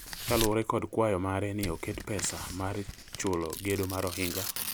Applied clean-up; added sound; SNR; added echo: none; Tearing; 7 dB; none.